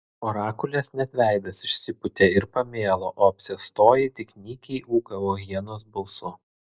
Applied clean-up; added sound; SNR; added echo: none; none; none; none.